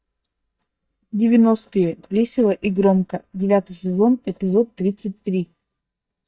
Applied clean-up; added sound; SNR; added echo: neural mask model DeepFilterNet 3.